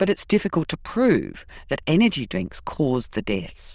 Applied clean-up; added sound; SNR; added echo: neural diffusion model UNIVERSE++.